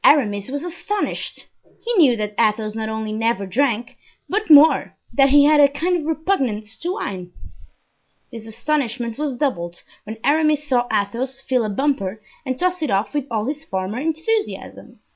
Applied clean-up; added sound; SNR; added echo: none; none; none; none.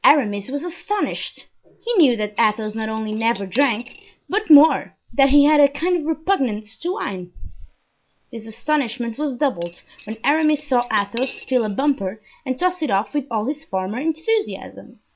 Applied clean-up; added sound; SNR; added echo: none; Cutlery, silverware / Dishes, pots, and pans; 19 dB; none.